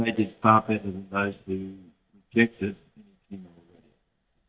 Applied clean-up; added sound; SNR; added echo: neural mask model DeepFilterNet 3.